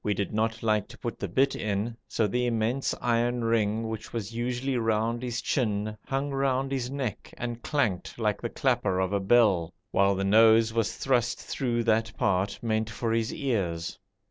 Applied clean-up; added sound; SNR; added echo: none; none; none; none.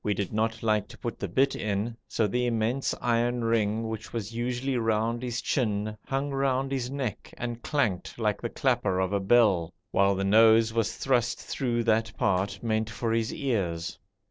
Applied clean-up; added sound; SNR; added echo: neural separator model SepFormer DNS4.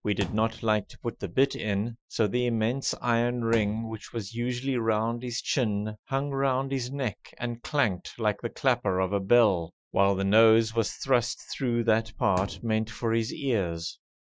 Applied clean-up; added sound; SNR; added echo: classical method Wiener filter.